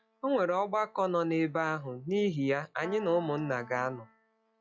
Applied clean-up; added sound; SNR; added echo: classical method log-MMSE.